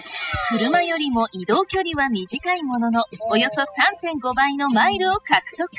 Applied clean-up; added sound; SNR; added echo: classical method spectral subtraction.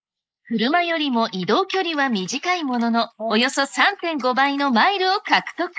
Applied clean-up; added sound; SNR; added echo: neural mask model Resemble Enhance denoiser.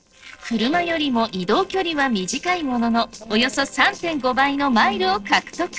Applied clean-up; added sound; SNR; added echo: neural separator model SepFormer DNS4.